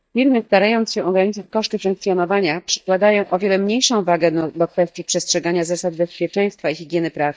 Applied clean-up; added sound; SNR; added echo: neural mask model DeepFilterNet 3.